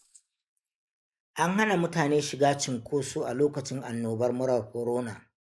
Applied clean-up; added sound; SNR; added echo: neural mask model Resemble Enhance denoiser.